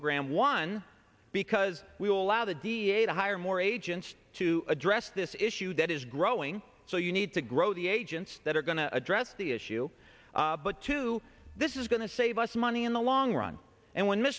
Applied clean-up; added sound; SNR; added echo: none; none; none; none.